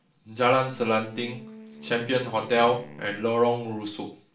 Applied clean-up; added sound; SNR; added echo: none; Wind instrument, woodwind instrument; 18 dB; reverberation time 0.4 s.